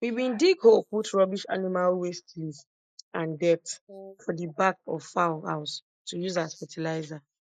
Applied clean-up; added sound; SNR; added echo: neural mask model Resemble Enhance denoiser.